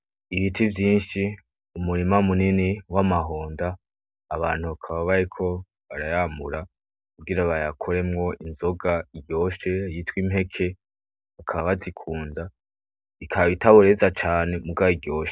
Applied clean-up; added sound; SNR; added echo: none; none; none; none.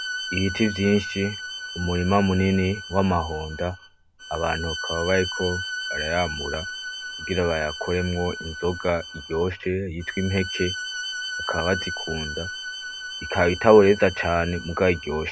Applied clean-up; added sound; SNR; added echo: none; Bowed string instrument; 9 dB; none.